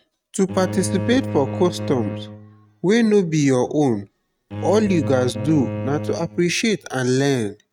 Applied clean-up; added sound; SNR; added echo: neural mask model RNNoise.